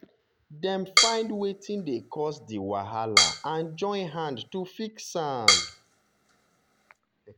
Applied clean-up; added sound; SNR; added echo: none; Drum kit; -4 dB; none.